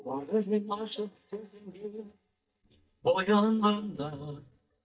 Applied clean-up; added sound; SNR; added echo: neural mask model DeepFilterNet 3.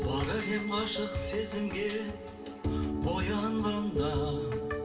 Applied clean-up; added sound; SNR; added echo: none; Glockenspiel; 19 dB; reverberation time 0.4 s.